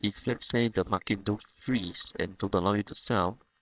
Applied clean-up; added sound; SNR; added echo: neural separator model SepFormer WHAMR!.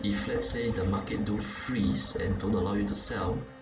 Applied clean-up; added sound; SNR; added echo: none; Bowed string instrument; 17 dB; reverberation time 0.4 s.